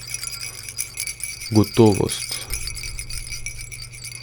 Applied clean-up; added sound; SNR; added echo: none; Rattle; 8 dB; none.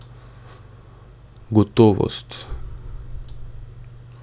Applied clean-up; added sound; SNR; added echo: none; none; none; none.